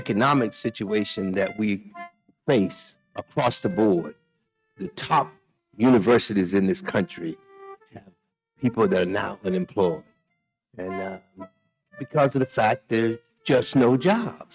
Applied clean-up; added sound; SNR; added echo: neural mask model RNNoise.